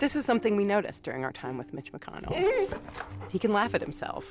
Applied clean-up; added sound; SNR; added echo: none; Dog; 5 dB; none.